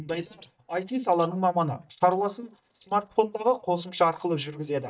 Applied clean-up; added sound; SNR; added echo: neural mask model DeepFilterNet 3.